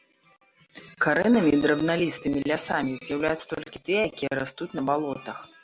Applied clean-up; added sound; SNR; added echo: none; none; none; none.